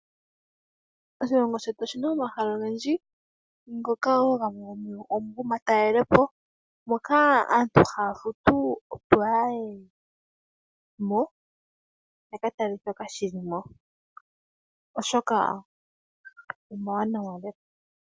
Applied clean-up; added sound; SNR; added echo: none; none; none; none.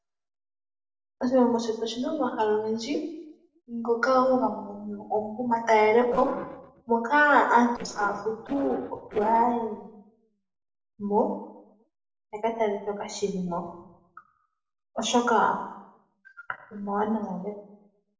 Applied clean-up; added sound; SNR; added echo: neural separator model SepFormer DNS4.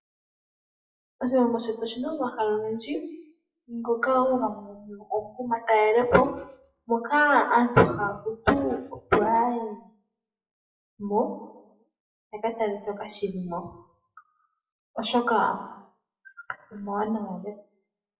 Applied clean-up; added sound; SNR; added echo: classical method WPE with log-MMSE.